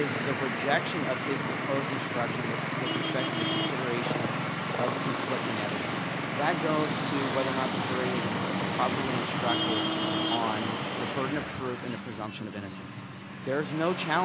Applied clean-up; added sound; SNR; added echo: none; Traffic noise, roadway noise; -3 dB; none.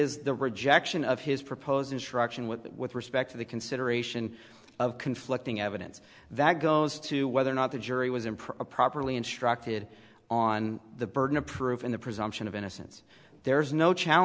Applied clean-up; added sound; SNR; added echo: none; none; none; none.